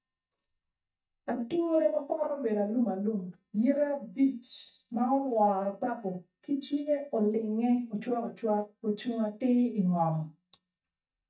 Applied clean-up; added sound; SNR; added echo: neural mask model DeepFilterNet 3.